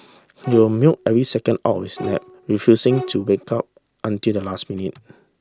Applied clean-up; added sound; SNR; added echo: none; Bowed string instrument; 13 dB; none.